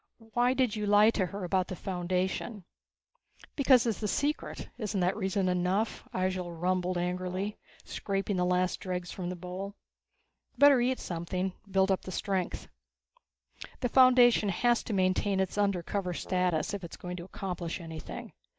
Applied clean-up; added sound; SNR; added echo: neural mask model DeepFilterNet 3.